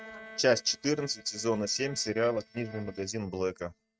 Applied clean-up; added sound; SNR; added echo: neural mask model RNNoise.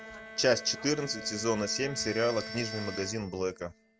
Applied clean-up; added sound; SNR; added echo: none; Bowed string instrument + Telephone; 12 dB; none.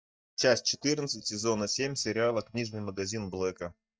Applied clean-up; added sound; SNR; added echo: neural mask model DeepFilterNet 3.